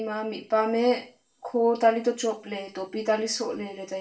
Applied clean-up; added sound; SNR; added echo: none; none; none; reverberation time 0.3 s.